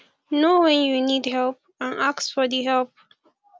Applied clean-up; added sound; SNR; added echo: none; none; none; none.